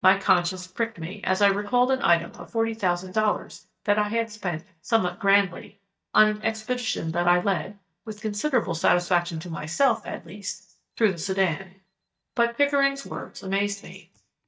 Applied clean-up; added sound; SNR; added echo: neural mask model DeepFilterNet 3.